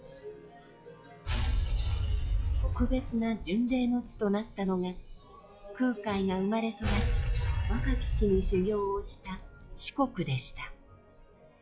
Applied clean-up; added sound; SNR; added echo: classical method log-MMSE.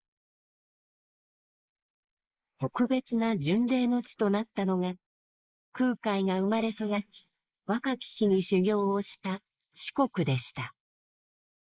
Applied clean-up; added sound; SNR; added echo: neural mask model Resemble Enhance denoiser.